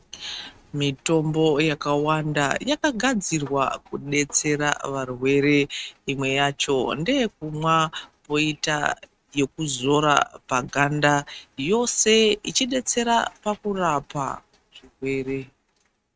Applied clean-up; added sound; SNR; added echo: neural mask model RNNoise.